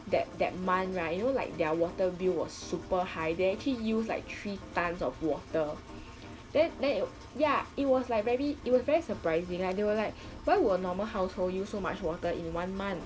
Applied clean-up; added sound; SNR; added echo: none; Engine + Piano; 16 dB; none.